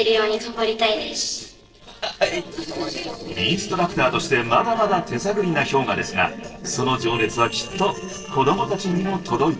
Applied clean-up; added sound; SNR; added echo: neural separator model SepFormer DNS4.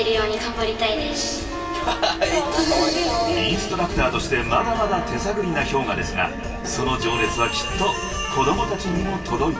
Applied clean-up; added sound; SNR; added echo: none; Wind instrument, woodwind instrument; 12 dB; reverberation time 2.3 s.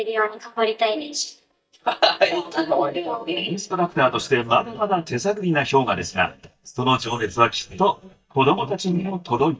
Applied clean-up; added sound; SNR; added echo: neural mask model DeepFilterNet 3.